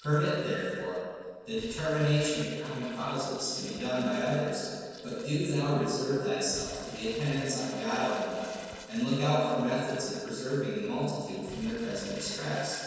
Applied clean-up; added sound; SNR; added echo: neural separator model SepFormer DNS4.